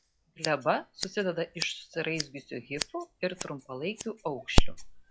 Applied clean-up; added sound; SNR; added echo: classical method log-MMSE.